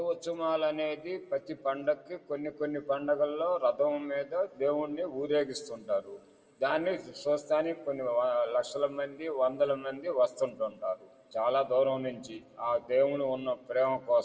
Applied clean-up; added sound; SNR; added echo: none; none; none; reverberation time 2.9 s.